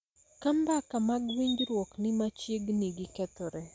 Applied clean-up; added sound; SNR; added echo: none; Chirp, tweet; 11 dB; none.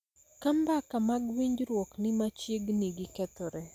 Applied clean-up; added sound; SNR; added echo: none; none; none; none.